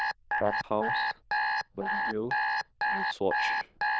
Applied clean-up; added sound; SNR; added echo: neural diffusion model UNIVERSE++.